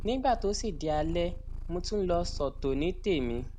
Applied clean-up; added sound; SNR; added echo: none; Purr; 6 dB; none.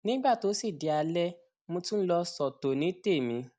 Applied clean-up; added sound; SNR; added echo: none; none; none; none.